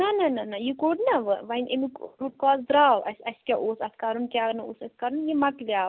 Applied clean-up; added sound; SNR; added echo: none; none; none; none.